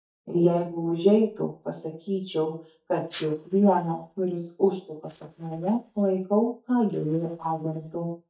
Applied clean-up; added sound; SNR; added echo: neural mask model DeepFilterNet 3.